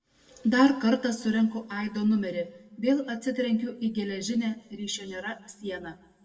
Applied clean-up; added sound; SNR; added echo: none; none; none; reverberation time 0.9 s.